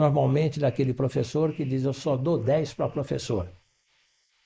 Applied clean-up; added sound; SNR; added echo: neural mask model Resemble Enhance denoiser.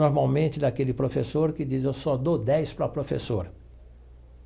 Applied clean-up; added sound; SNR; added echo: none; none; none; none.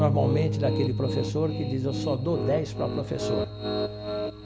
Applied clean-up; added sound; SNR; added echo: none; Piano + Bass guitar; 0 dB; none.